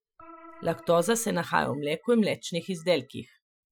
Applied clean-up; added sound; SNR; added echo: classical method Wiener filter.